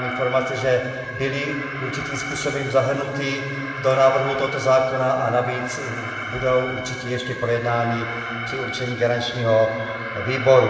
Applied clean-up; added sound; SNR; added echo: none; Alarm; 9 dB; reverberation time 2.6 s.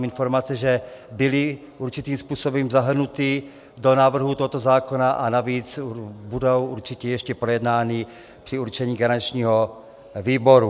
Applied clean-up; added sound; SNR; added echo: none; none; none; none.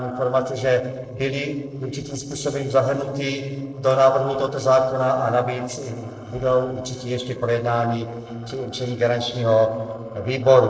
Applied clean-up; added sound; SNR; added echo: neural separator model SepFormer DNS4.